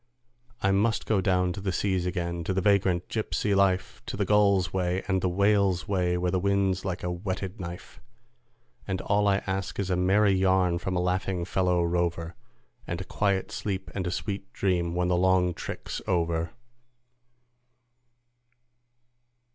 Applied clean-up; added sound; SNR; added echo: none; none; none; none.